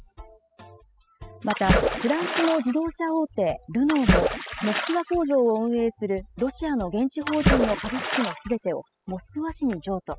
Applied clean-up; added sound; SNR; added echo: classical method spectral subtraction.